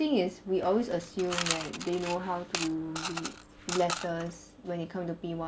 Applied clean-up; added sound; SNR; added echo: none; Coin (dropping) / Mechanisms; 6 dB; none.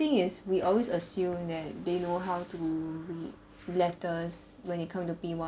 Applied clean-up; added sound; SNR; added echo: none; none; none; none.